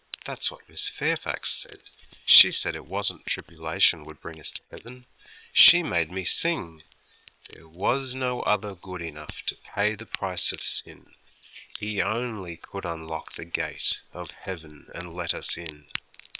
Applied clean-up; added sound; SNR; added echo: neural separator model SepFormer WHAM!.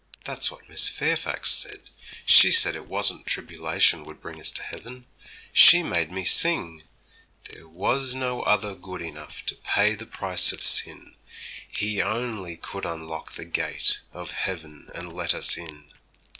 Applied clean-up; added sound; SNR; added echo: neural separator model SepFormer DNS4.